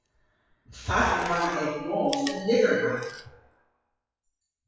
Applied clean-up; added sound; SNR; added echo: classical method WPE with log-MMSE.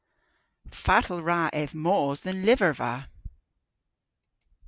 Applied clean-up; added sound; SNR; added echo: none; none; none; none.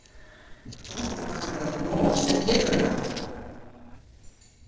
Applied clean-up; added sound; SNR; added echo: neural separator model SepFormer DNS4.